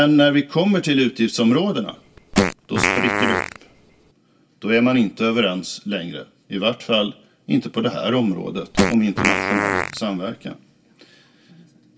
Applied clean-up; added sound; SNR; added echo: none; Fart; 1 dB; reverberation time 0.2 s.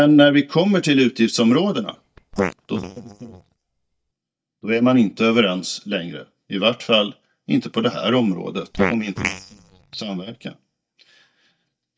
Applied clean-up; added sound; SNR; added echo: neural mask model DeepFilterNet 3.